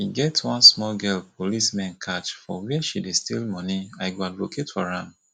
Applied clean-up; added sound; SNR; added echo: none; none; none; none.